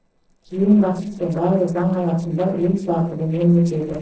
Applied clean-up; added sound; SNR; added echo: neural separator model SepFormer DNS4.